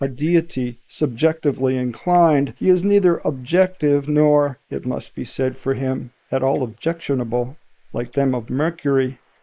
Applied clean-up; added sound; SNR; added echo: neural mask model Resemble Enhance denoiser.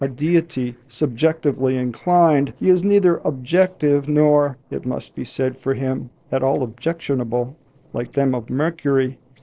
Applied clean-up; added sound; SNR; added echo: neural separator model SepFormer DNS4.